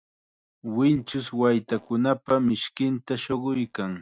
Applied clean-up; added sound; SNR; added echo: neural mask model DeepFilterNet 3.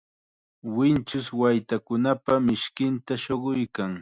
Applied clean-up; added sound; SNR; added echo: none; none; none; none.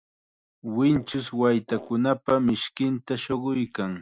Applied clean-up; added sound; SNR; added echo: neural mask model Resemble Enhance denoiser.